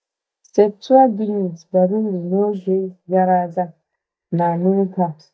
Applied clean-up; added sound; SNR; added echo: neural mask model DeepFilterNet 3.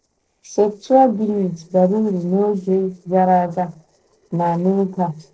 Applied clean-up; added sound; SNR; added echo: neural separator model SepFormer DNS4.